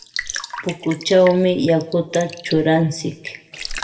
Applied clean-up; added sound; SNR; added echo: none; Raindrop / Drip; 13 dB; reverberation time 0.6 s.